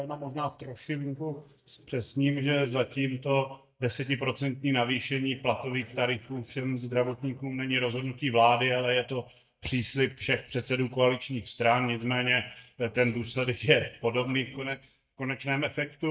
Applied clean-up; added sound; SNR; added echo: neural mask model DeepFilterNet 3.